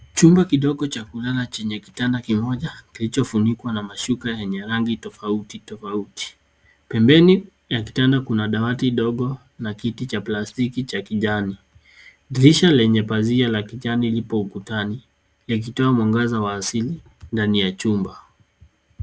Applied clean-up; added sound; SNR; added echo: none; none; none; none.